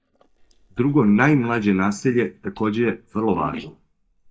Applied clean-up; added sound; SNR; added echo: neural mask model DeepFilterNet 3.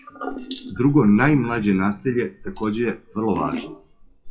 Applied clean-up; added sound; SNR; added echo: classical method WPE with log-MMSE.